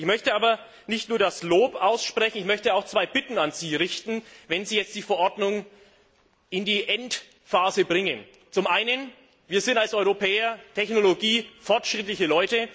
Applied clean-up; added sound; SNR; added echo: none; none; none; none.